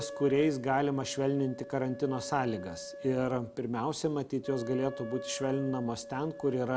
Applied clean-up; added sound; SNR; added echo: none; Wind instrument, woodwind instrument; 13 dB; none.